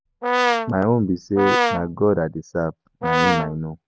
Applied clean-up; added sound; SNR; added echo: none; Brass instrument; -1 dB; none.